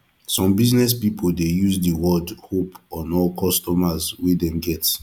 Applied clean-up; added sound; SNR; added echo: none; none; none; none.